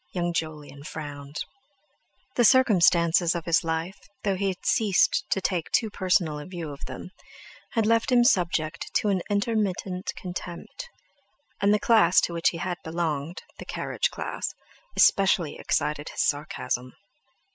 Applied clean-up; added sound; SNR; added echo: none; none; none; none.